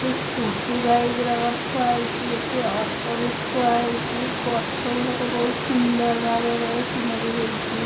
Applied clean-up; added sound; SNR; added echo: none; Water; 5 dB; reverberation time 1.9 s.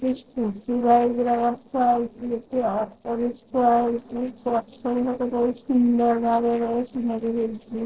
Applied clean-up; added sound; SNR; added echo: neural separator model SepFormer DNS4.